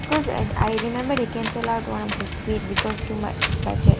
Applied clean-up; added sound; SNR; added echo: none; Wind; -2 dB; none.